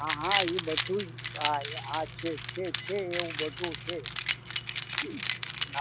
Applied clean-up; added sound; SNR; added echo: none; Keys jangling; -5 dB; none.